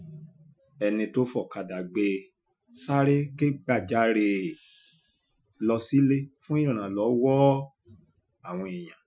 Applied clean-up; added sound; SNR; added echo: classical method Wiener filter.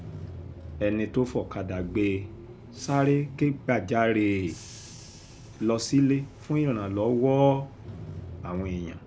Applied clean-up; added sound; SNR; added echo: none; Bus / Engine; 15 dB; none.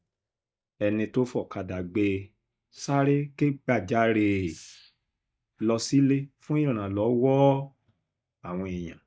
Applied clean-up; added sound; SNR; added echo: neural mask model DeepFilterNet 3.